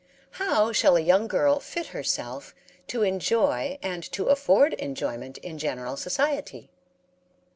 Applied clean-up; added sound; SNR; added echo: none; none; none; none.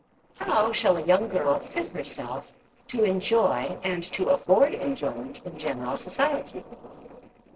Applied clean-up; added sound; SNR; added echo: neural separator model SepFormer DNS4.